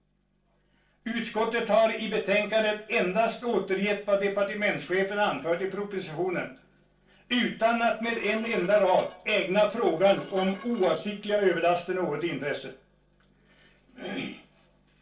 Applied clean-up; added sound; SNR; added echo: neural separator model SepFormer DNS4.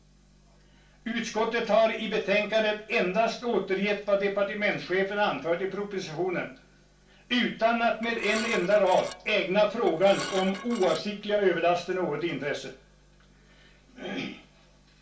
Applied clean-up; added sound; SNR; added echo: none; Dishes, pots, and pans / Glass; 11 dB; reverberation time 0.3 s.